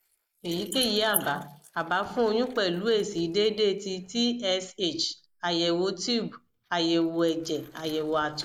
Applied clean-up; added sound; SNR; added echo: neural mask model Resemble Enhance denoiser.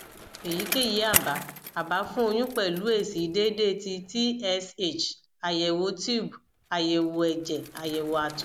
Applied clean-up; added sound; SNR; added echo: none; Bicycle; 10 dB; none.